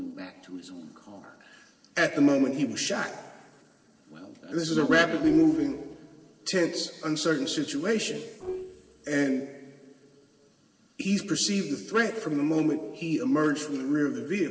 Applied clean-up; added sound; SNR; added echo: neural separator model SepFormer DNS4.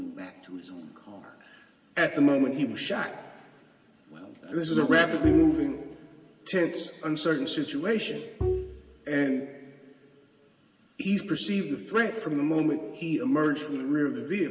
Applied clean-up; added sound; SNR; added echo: none; Bowed string instrument; 4 dB; reverberation time 2.7 s.